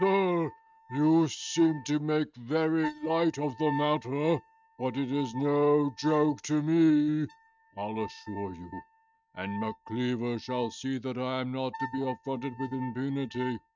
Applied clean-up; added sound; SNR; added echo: neural mask model RNNoise.